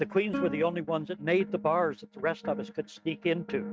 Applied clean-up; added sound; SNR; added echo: neural mask model RNNoise.